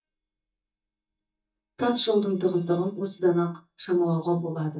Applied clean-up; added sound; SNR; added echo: neural mask model DeepFilterNet 3.